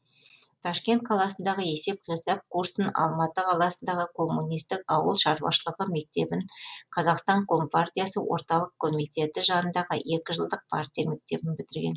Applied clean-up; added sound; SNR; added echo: none; none; none; none.